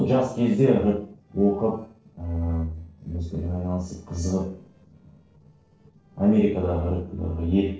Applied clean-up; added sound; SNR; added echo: neural separator model SepFormer DNS4.